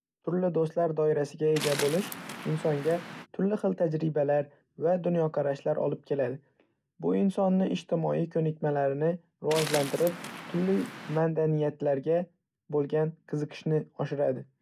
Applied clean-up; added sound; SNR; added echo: none; Waves, surf; 11 dB; none.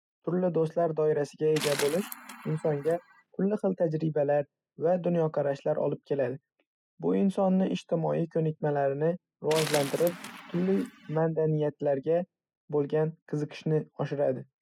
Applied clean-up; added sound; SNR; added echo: classical method spectral subtraction.